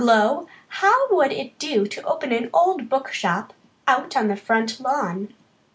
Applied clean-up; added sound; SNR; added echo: none; none; none; none.